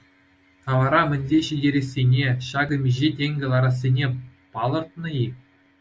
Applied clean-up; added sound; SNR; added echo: none; none; none; none.